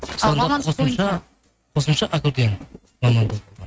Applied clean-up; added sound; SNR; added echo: neural mask model RNNoise.